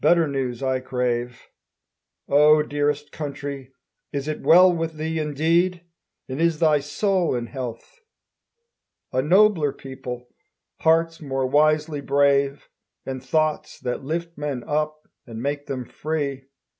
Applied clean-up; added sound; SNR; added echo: none; none; none; none.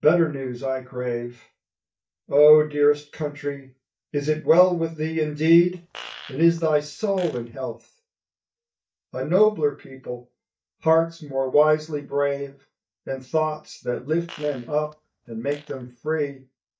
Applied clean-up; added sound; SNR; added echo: neural mask model DeepFilterNet 3.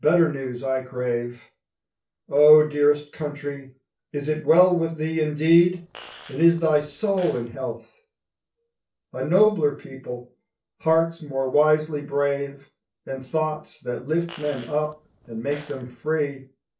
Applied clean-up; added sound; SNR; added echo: neural separator model SepFormer DNS4.